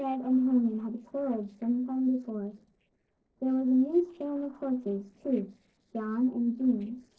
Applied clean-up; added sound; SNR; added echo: neural separator model SepFormer DNS4.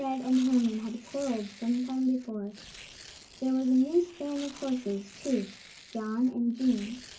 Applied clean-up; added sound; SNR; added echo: none; Tearing; 20 dB; reverberation time 0.3 s.